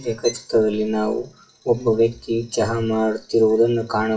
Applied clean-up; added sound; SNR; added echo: classical method WPE with log-MMSE.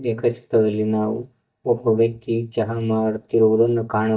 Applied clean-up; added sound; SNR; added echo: neural mask model DeepFilterNet 3.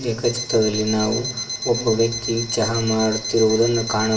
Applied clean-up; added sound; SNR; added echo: none; Alarm; 8 dB; reverberation time 0.6 s.